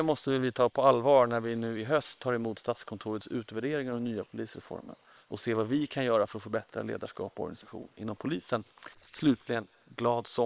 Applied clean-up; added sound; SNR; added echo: neural separator model SepFormer WHAM!.